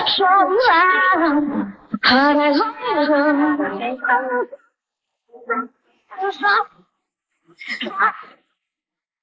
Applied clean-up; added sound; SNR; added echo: neural mask model Resemble Enhance denoiser.